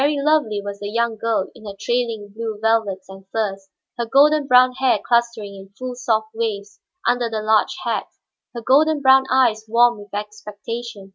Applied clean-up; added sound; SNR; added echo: none; none; none; none.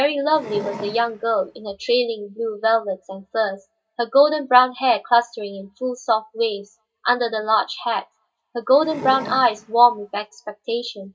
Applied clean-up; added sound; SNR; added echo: none; Wood; 14 dB; reverberation time 0.2 s.